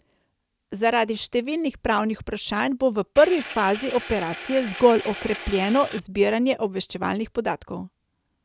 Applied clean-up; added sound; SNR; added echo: none; Engine; 12 dB; none.